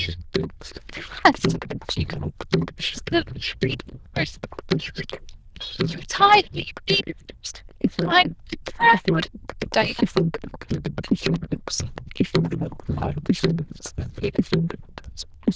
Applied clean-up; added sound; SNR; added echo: neural diffusion model UNIVERSE++.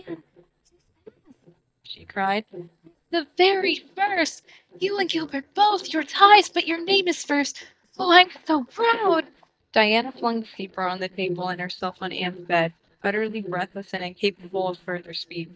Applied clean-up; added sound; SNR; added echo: neural mask model DeepFilterNet 3.